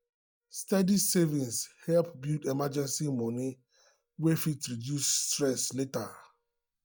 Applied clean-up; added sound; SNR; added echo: neural mask model DeepFilterNet 3.